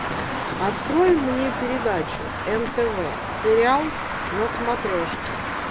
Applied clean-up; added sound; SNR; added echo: none; Traffic noise, roadway noise; 4 dB; none.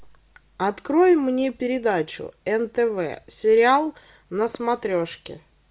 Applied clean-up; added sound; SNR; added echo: none; none; none; none.